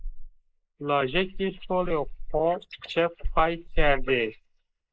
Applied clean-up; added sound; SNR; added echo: neural mask model Resemble Enhance denoiser.